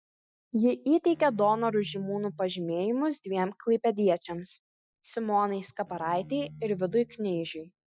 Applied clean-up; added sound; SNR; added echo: classical method Wiener filter.